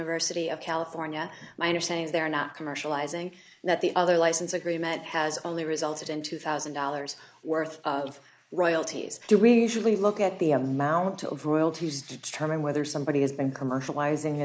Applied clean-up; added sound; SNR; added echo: neural mask model Resemble Enhance denoiser.